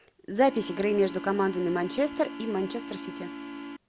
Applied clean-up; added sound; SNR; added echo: none; Organ; 10 dB; none.